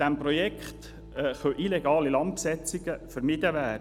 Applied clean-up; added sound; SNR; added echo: none; Piano; 17 dB; none.